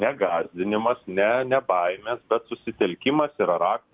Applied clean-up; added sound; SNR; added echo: none; none; none; none.